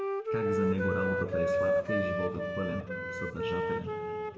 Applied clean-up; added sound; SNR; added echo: none; Wind instrument, woodwind instrument; -4 dB; reverberation time 2.5 s.